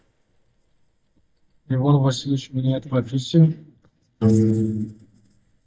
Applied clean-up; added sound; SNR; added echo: neural mask model DeepFilterNet 3.